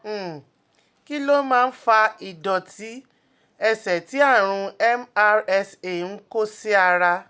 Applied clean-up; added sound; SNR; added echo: none; none; none; none.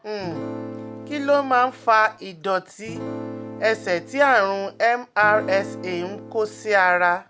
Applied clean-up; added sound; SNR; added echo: none; Acoustic guitar / Strum; 13 dB; none.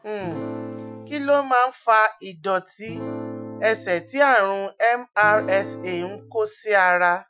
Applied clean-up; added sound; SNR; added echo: classical method Wiener filter.